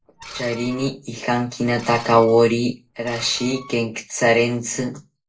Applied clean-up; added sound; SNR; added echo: none; Screech; 19 dB; reverberation time 0.2 s.